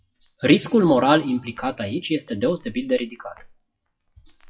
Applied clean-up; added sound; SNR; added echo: classical method WPE with log-MMSE.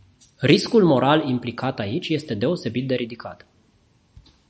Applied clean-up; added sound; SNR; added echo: none; none; none; none.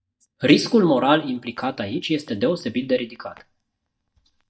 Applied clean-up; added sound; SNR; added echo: neural mask model DeepFilterNet 3.